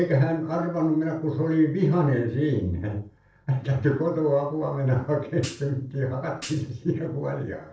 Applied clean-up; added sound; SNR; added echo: neural separator model SepFormer DNS4.